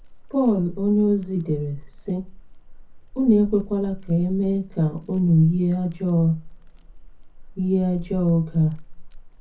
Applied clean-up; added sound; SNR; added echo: none; Crackle; 15 dB; reverberation time 0.3 s.